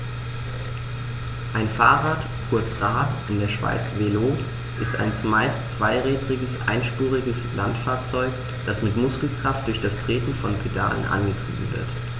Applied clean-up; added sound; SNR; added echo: none; Engine; 20 dB; none.